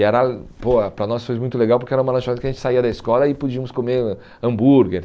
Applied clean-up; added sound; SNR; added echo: none; none; none; none.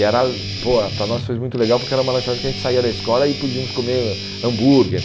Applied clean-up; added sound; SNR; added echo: none; Guitar; 8 dB; none.